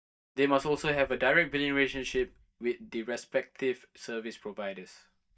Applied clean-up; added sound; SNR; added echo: neural mask model DeepFilterNet 3.